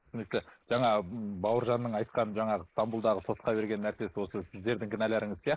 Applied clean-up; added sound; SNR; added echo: neural mask model Resemble Enhance denoiser.